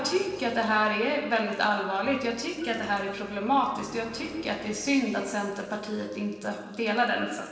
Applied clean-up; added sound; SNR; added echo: none; Piano; 18 dB; reverberation time 1.4 s.